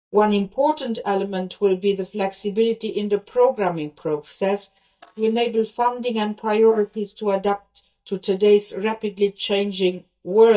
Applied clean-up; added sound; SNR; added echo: neural mask model DeepFilterNet 3.